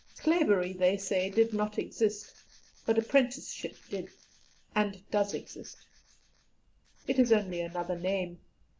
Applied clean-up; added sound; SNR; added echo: neural mask model Resemble Enhance denoiser.